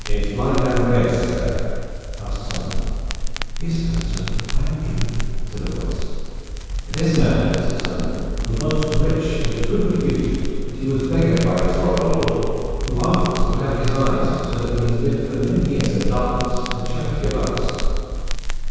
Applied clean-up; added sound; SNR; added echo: none; Crackle; 0 dB; reverberation time 2.2 s.